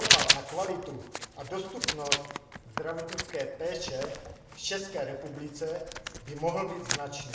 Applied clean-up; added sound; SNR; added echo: none; Writing; -3 dB; reverberation time 0.8 s.